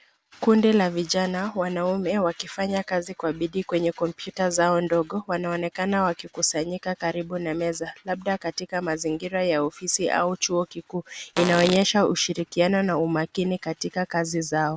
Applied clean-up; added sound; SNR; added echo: none; Fart; 6 dB; none.